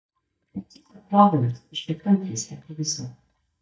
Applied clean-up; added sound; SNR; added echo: neural mask model DeepFilterNet 3.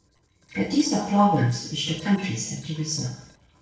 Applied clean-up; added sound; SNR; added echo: neural separator model SepFormer DNS4.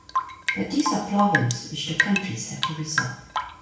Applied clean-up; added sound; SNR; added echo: none; Drip / Rain; 2 dB; reverberation time 0.6 s.